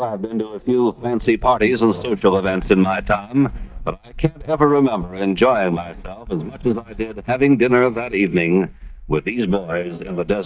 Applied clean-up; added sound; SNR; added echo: neural mask model DeepFilterNet 3.